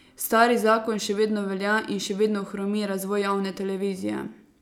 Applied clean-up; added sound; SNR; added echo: none; none; none; none.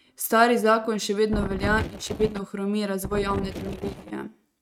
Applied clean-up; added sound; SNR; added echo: neural mask model RNNoise.